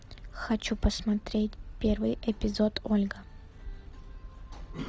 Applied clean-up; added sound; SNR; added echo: none; none; none; none.